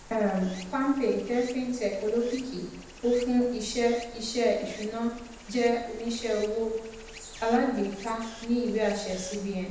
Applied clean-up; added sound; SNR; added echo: none; Stream; 17 dB; reverberation time 0.8 s.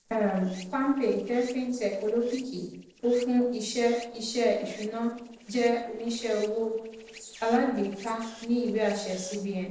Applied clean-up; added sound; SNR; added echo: neural separator model SepFormer DNS4.